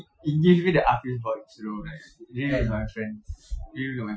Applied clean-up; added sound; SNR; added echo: classical method Wiener filter.